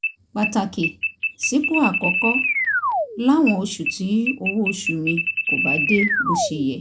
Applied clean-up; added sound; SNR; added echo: none; Alarm; 1 dB; none.